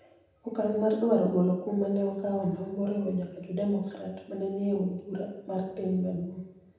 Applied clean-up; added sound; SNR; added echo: none; none; none; reverberation time 0.8 s.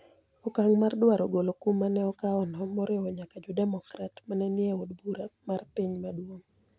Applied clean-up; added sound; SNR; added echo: none; none; none; none.